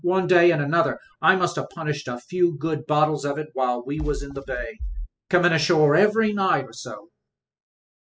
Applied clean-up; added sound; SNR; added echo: classical method spectral subtraction.